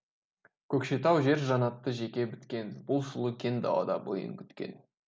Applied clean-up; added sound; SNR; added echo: none; none; none; none.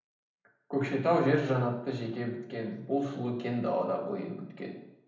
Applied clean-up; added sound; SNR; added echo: none; none; none; reverberation time 0.8 s.